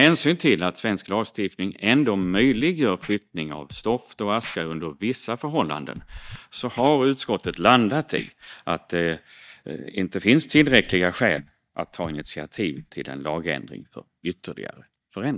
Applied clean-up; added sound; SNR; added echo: neural mask model DeepFilterNet 3.